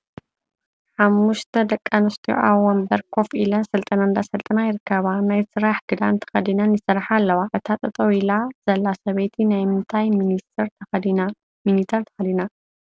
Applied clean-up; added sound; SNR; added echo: none; none; none; none.